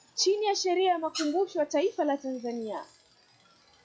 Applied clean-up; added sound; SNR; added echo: classical method log-MMSE.